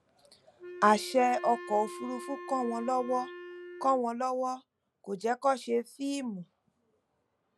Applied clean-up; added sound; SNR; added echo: none; Wind instrument, woodwind instrument; 12 dB; none.